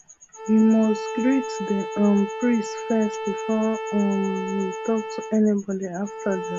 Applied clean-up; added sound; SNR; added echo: none; Bowed string instrument; 9 dB; none.